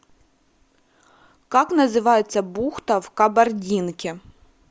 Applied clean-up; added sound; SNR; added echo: none; none; none; none.